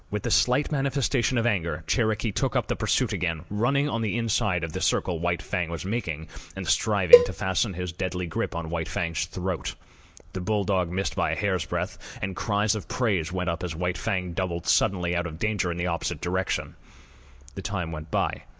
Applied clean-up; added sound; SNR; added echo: none; Cowbell; -4 dB; none.